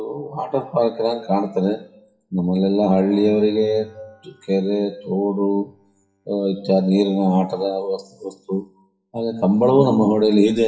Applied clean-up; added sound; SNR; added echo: classical method WPE with log-MMSE.